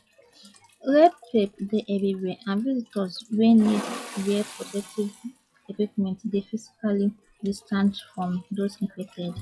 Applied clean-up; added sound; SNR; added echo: classical method log-MMSE.